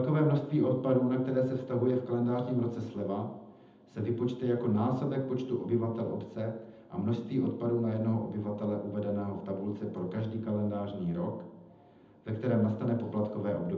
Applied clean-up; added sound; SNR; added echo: none; none; none; reverberation time 0.8 s.